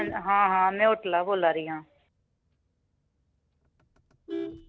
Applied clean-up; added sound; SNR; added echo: none; Vehicle horn, car horn, honking; 15 dB; none.